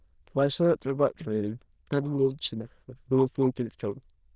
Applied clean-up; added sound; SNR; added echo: neural diffusion model UNIVERSE++.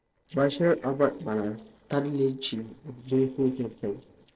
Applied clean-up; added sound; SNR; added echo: neural separator model SepFormer DNS4.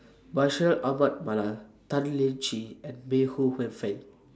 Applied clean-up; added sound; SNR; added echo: none; none; none; none.